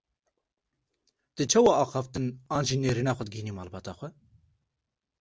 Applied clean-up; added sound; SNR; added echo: none; none; none; none.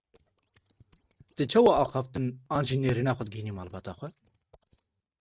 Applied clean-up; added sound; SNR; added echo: neural mask model RNNoise.